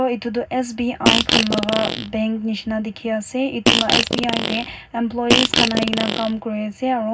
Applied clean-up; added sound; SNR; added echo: none; Fart; -3 dB; reverberation time 0.4 s.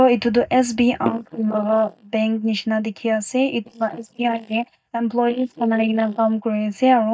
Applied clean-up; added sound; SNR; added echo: neural mask model DeepFilterNet 3.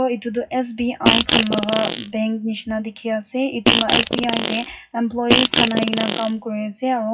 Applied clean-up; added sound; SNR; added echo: classical method WPE with log-MMSE.